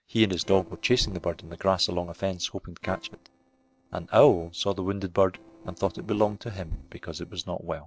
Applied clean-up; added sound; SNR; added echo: neural separator model SepFormer DNS4.